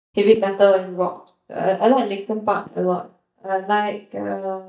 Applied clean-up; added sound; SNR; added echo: neural mask model DeepFilterNet 3.